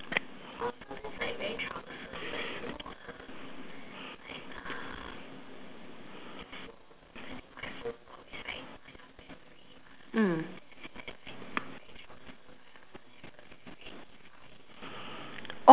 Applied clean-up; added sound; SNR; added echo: none; none; none; none.